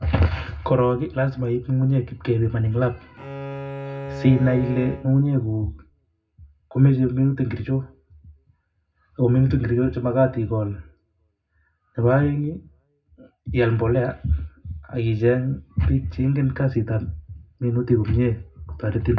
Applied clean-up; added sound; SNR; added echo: none; Bowed string instrument; 11 dB; reverberation time 0.3 s.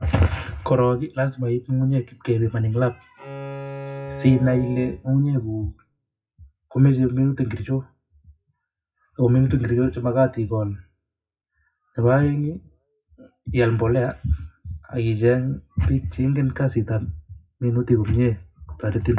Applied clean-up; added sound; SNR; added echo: classical method WPE with log-MMSE.